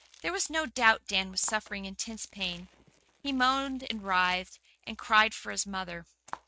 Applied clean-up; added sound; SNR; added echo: neural mask model RNNoise.